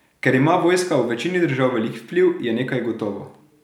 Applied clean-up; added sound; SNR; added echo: none; none; none; none.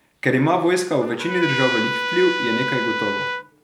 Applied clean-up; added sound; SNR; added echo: none; Trumpet; 4 dB; none.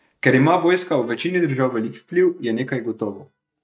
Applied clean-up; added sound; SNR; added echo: neural mask model DeepFilterNet 3.